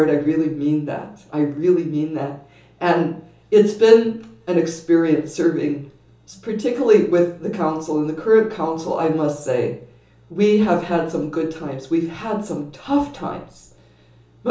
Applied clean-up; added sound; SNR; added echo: none; none; none; reverberation time 1.2 s.